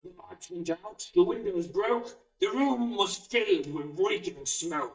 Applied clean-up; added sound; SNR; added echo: neural mask model DeepFilterNet 3.